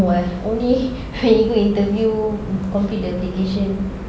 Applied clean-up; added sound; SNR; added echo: none; none; none; none.